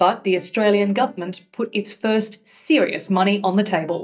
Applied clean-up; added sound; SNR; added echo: neural mask model DeepFilterNet 3.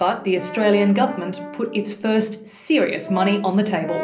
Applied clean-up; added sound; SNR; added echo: none; Brass instrument; 13 dB; reverberation time 0.5 s.